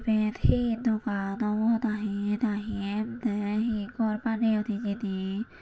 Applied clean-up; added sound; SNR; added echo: none; none; none; none.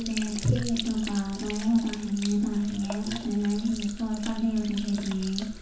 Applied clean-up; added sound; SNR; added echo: none; Sink (filling or washing); 10 dB; reverberation time 0.8 s.